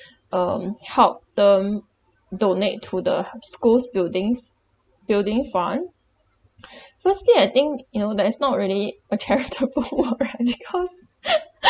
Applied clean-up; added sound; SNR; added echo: none; none; none; none.